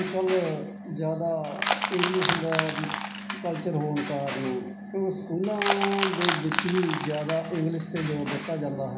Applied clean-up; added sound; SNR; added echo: none; Crushing; 3 dB; reverberation time 0.5 s.